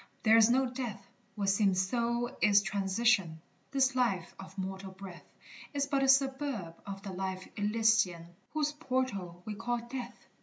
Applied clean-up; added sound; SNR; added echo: none; none; none; none.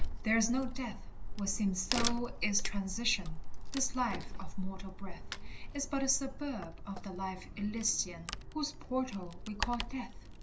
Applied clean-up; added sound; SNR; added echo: none; Tearing / Wood; -3 dB; none.